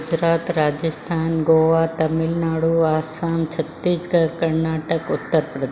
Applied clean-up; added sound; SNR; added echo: none; none; none; none.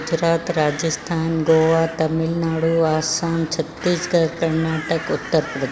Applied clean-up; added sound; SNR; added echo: none; Crow; 16 dB; none.